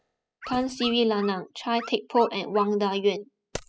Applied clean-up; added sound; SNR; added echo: classical method spectral subtraction.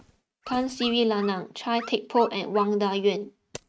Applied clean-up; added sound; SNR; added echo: neural mask model RNNoise.